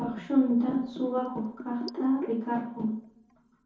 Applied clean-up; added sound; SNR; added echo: none; Bathtub (filling or washing); 14 dB; reverberation time 0.6 s.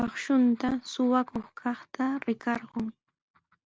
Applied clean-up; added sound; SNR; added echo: none; none; none; none.